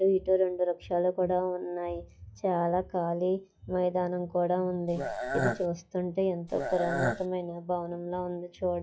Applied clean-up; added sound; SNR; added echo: classical method log-MMSE.